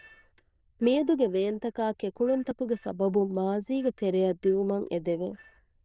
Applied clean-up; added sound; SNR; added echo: neural diffusion model UNIVERSE++.